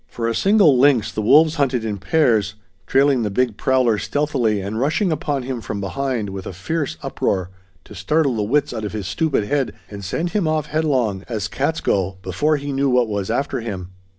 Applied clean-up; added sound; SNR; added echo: none; none; none; none.